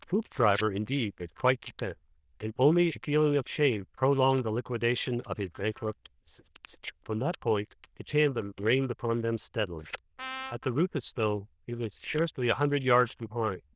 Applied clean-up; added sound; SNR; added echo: neural diffusion model UNIVERSE++.